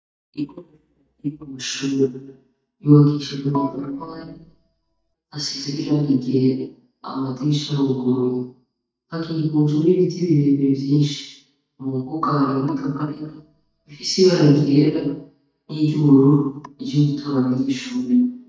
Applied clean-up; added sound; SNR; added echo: neural mask model DeepFilterNet 3.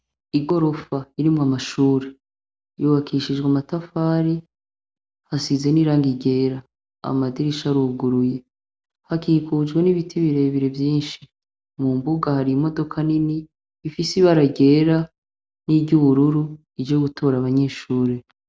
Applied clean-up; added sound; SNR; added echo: none; none; none; none.